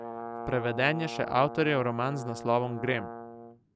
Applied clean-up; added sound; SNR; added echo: none; Brass instrument; 10 dB; none.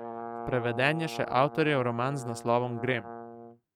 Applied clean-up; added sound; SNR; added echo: neural mask model RNNoise.